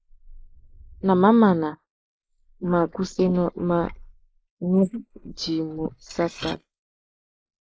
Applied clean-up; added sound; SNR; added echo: neural mask model Resemble Enhance denoiser.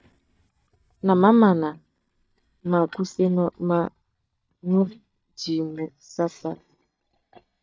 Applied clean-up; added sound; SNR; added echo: neural mask model DeepFilterNet 3.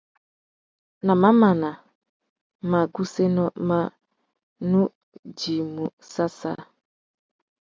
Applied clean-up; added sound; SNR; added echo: none; none; none; none.